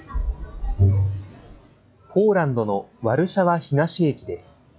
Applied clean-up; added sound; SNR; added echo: classical method log-MMSE.